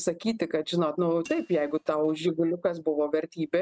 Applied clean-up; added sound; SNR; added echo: neural mask model RNNoise.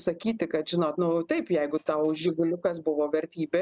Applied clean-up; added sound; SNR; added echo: none; none; none; none.